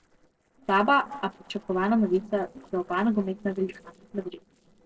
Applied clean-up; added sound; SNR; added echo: neural separator model SepFormer DNS4.